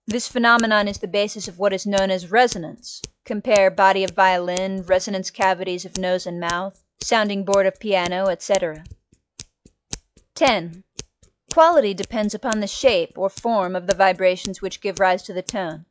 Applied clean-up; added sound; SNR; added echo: classical method log-MMSE.